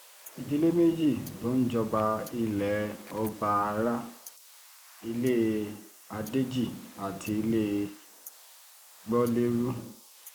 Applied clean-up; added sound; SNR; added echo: neural mask model Resemble Enhance denoiser.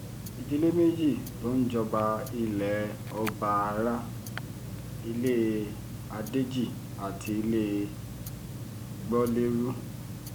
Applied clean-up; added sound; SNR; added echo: none; Tick-tock; 8 dB; none.